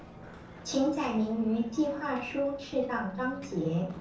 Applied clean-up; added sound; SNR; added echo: none; Ocean; 16 dB; reverberation time 0.5 s.